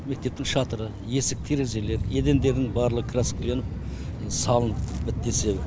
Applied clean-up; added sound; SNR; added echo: none; none; none; none.